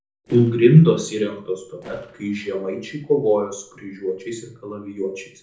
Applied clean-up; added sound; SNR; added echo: neural separator model SepFormer DNS4.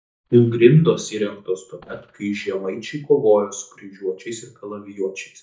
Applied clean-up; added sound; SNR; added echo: neural mask model DeepFilterNet 3.